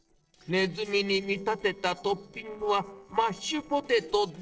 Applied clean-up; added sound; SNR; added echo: neural separator model SepFormer DNS4.